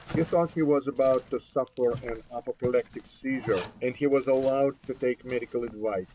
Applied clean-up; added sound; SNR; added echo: none; Zipper (clothing); 16 dB; none.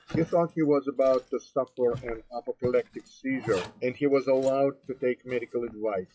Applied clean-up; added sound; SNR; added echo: classical method log-MMSE.